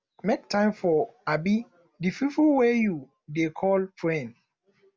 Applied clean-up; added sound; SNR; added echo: none; none; none; none.